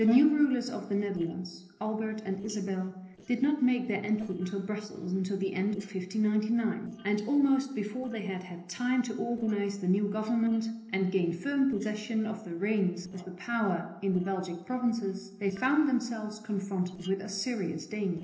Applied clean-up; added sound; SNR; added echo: neural separator model SepFormer DNS4.